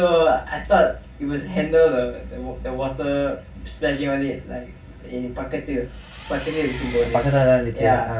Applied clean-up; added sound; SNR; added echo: none; Engine; 16 dB; reverberation time 0.4 s.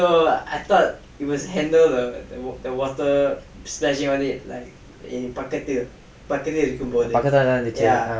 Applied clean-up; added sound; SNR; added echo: none; none; none; none.